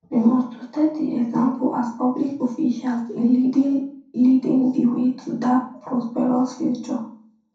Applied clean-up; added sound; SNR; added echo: none; none; none; reverberation time 0.5 s.